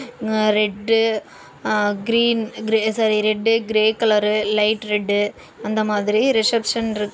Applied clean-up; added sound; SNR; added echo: none; none; none; none.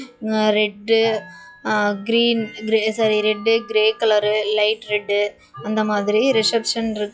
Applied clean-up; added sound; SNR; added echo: classical method log-MMSE.